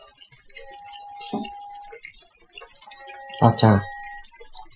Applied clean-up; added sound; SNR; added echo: classical method Wiener filter.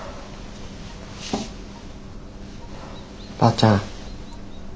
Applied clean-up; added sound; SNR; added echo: none; none; none; none.